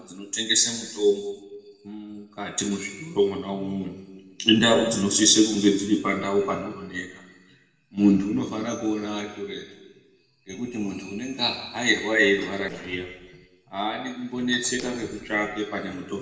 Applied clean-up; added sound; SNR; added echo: neural separator model SepFormer DNS4.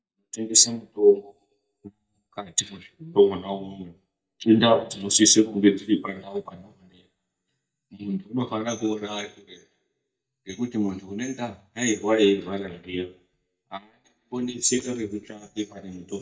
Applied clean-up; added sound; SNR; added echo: neural mask model DeepFilterNet 3.